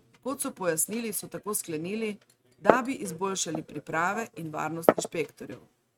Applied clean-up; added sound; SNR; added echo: neural mask model RNNoise.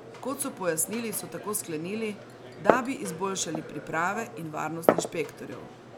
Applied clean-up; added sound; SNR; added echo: none; Glass; 1 dB; none.